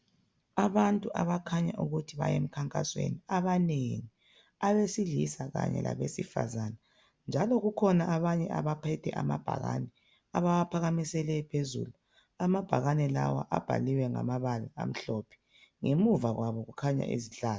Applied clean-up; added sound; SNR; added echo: none; none; none; none.